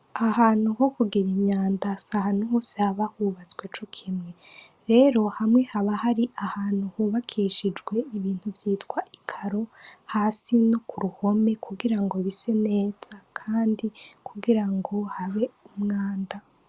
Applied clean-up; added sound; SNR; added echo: none; none; none; none.